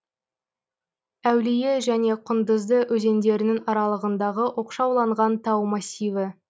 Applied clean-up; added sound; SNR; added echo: none; none; none; none.